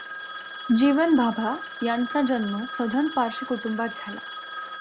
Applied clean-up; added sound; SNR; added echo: none; Telephone; 6 dB; none.